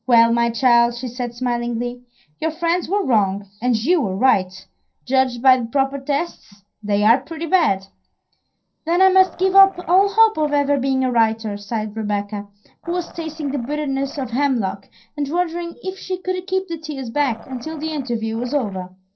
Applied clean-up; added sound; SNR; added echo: neural separator model SepFormer DNS4.